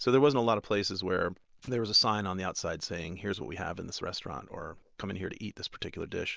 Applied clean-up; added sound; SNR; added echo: none; none; none; none.